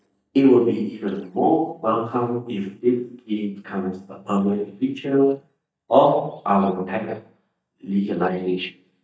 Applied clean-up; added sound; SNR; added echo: neural mask model DeepFilterNet 3.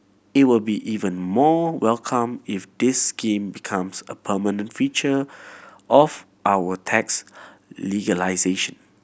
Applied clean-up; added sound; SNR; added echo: none; none; none; none.